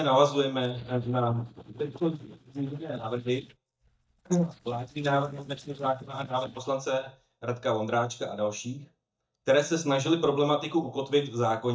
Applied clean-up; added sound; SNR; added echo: neural mask model DeepFilterNet 3.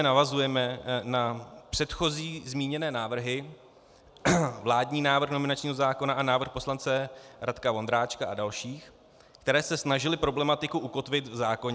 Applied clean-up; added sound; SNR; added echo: none; none; none; none.